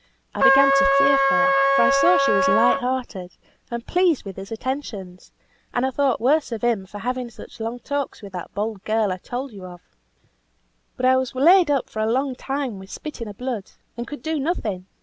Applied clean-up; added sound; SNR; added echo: none; Trumpet; -5 dB; none.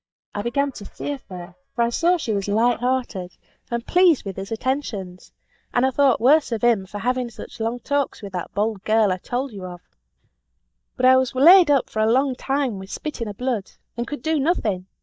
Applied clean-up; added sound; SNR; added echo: neural mask model DeepFilterNet 3.